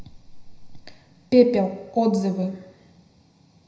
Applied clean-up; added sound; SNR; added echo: none; none; none; reverberation time 0.7 s.